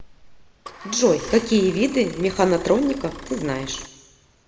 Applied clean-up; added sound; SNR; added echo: none; Idling / Engine starting / Motor vehicle (road); 16 dB; reverberation time 1.1 s.